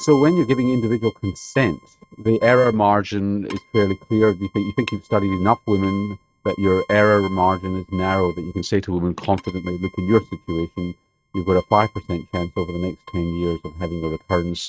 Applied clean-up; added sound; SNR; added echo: neural mask model RNNoise.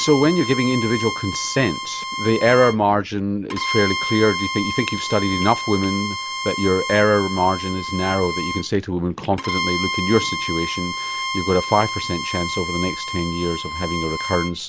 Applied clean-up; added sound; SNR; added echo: none; Bowed string instrument; 6 dB; none.